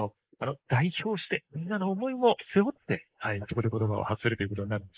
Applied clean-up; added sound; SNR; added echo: neural mask model Resemble Enhance denoiser.